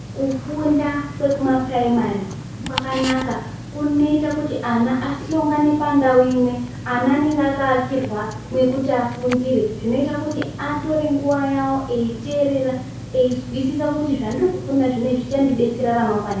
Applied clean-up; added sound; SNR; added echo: none; Tick-tock; 12 dB; reverberation time 0.6 s.